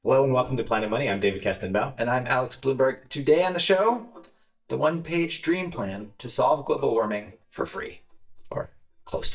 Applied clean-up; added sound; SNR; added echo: neural mask model DeepFilterNet 3.